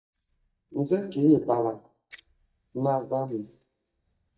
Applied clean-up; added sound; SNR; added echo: neural mask model DeepFilterNet 3.